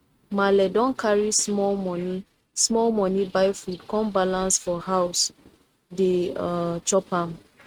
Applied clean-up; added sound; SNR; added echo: neural mask model RNNoise.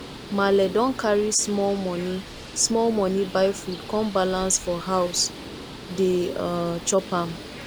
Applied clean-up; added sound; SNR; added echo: none; Bird; 13 dB; none.